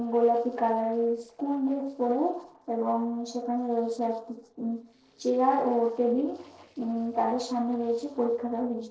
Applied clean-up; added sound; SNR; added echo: neural separator model SepFormer DNS4.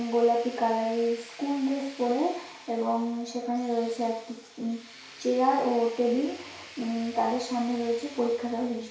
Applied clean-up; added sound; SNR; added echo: none; Tools; 19 dB; reverberation time 0.6 s.